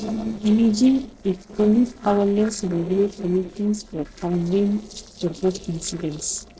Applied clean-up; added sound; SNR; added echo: neural separator model SepFormer DNS4.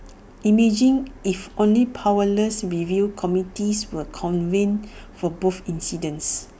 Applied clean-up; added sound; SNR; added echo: none; none; none; none.